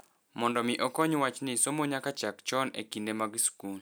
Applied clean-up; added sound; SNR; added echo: none; none; none; none.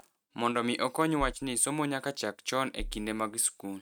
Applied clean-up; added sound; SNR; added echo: neural mask model RNNoise.